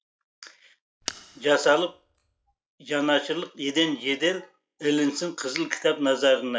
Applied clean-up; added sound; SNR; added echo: classical method log-MMSE.